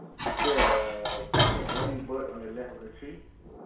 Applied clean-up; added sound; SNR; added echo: none; Dishes, pots, and pans; -4 dB; reverberation time 0.6 s.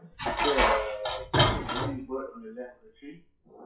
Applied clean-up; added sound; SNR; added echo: classical method WPE with log-MMSE.